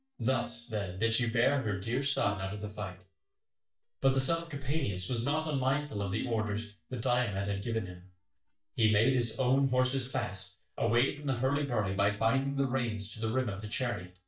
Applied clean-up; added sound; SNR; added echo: neural mask model DeepFilterNet 3.